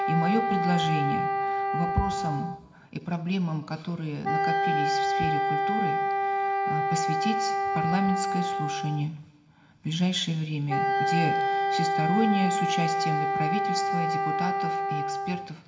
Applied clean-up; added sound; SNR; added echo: none; Wind instrument, woodwind instrument; -3 dB; reverberation time 0.8 s.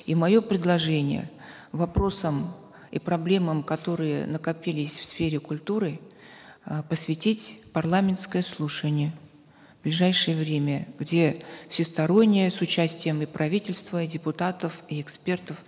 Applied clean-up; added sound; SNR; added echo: none; none; none; none.